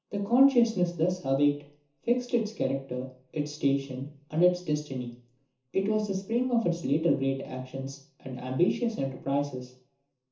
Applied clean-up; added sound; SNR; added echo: none; none; none; reverberation time 0.9 s.